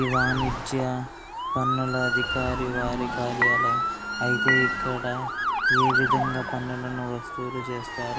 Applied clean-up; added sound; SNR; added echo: none; Motor vehicle (road) / Siren + Dishes, pots, and pans / Chink, clink; -3 dB; none.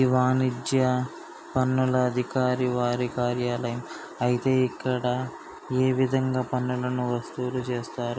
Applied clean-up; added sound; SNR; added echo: none; none; none; none.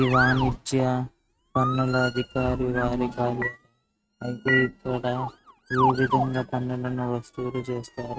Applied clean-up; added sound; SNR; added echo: neural mask model RNNoise.